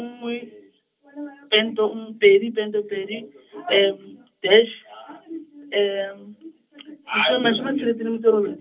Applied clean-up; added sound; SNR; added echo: none; none; none; reverberation time 0.4 s.